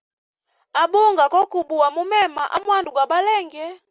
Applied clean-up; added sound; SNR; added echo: none; none; none; none.